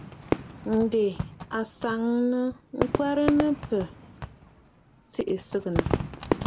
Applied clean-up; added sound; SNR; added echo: none; Fireworks; 4 dB; none.